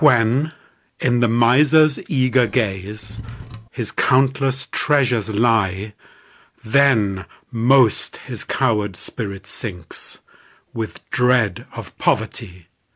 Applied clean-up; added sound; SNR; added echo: none; Wood / Tools; 15 dB; none.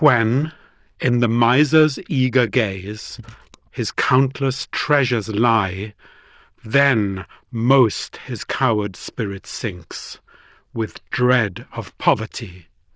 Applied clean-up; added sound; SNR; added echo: neural diffusion model UNIVERSE++.